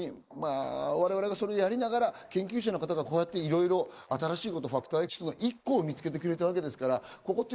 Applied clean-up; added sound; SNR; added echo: neural mask model Resemble Enhance denoiser.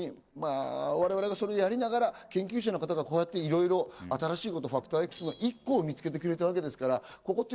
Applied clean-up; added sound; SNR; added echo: neural separator model SepFormer DNS4.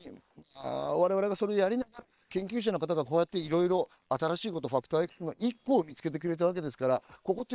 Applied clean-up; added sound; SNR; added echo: neural separator model SepFormer WHAM!.